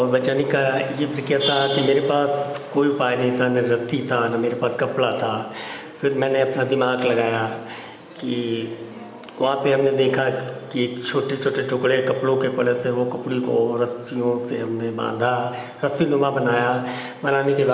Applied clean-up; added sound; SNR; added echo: none; none; none; none.